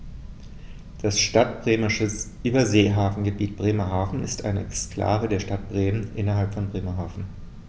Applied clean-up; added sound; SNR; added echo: none; none; none; none.